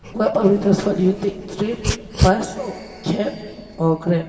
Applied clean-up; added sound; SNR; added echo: none; Dog; 8 dB; reverberation time 2.4 s.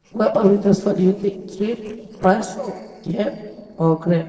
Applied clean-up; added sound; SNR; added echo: neural separator model SepFormer DNS4.